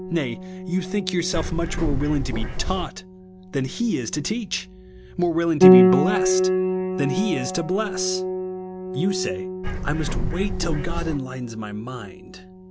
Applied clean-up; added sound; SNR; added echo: none; Bird + Piano; -3 dB; none.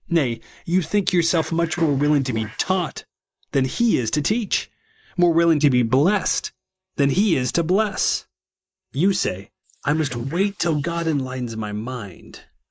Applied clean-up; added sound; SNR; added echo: neural mask model Resemble Enhance denoiser.